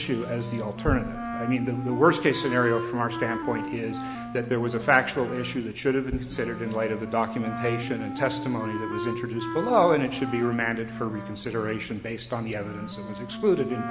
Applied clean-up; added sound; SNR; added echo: none; Wind instrument, woodwind instrument; 8 dB; reverberation time 1.3 s.